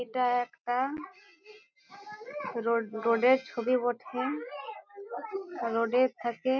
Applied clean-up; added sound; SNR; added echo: none; none; none; none.